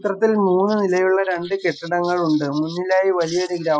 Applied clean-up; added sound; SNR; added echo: classical method Wiener filter.